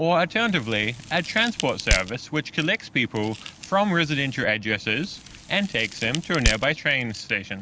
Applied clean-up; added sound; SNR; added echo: none; Crack; 9 dB; none.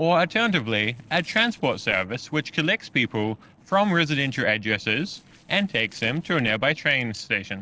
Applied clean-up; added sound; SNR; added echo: neural separator model SepFormer DNS4.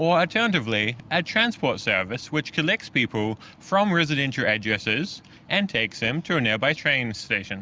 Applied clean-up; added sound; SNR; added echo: none; none; none; none.